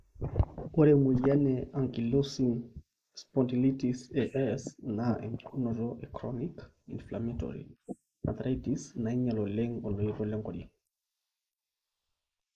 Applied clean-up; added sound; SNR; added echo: neural mask model Resemble Enhance denoiser.